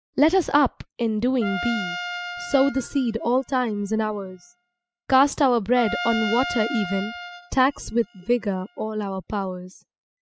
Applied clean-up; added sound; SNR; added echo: classical method spectral subtraction.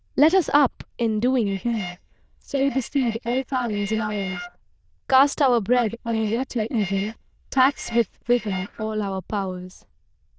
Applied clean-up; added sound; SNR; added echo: neural diffusion model UNIVERSE++.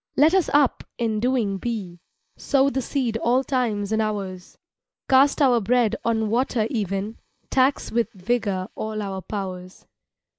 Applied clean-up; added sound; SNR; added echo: neural mask model Resemble Enhance denoiser.